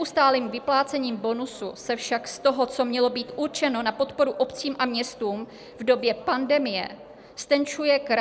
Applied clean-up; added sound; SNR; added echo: none; none; none; none.